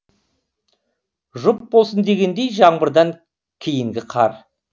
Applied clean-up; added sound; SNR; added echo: none; none; none; none.